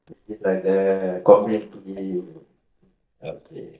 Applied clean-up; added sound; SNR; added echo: neural mask model DeepFilterNet 3.